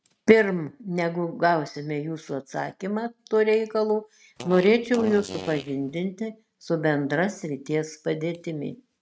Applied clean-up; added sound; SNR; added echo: neural mask model RNNoise.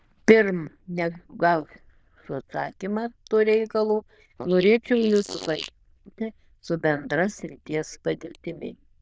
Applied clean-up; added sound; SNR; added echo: neural diffusion model UNIVERSE++.